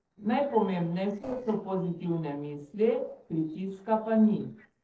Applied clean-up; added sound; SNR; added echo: neural separator model SepFormer DNS4.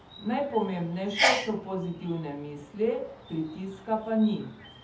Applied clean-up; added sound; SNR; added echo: none; Sneeze; 4 dB; reverberation time 0.7 s.